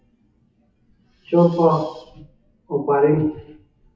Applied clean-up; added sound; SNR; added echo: classical method WPE with log-MMSE.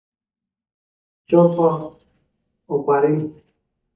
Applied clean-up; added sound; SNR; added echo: neural mask model DeepFilterNet 3.